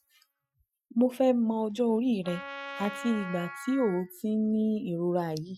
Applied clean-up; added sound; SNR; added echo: classical method Wiener filter.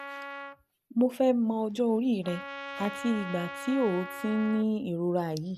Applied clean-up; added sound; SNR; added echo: none; Trumpet; 13 dB; none.